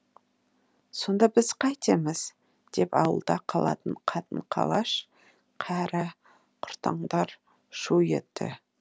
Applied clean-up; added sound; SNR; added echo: none; none; none; none.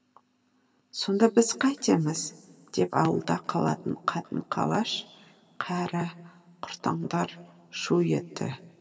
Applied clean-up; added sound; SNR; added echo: none; none; none; reverberation time 1.3 s.